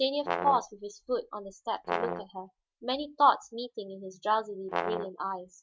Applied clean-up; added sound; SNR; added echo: neural mask model RNNoise.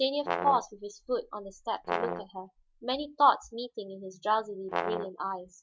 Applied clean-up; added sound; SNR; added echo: none; Brass instrument; 5 dB; none.